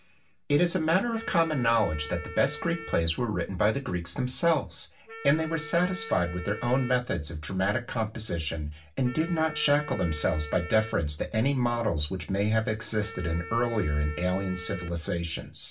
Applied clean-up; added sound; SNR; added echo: none; Wind instrument, woodwind instrument; 16 dB; reverberation time 0.2 s.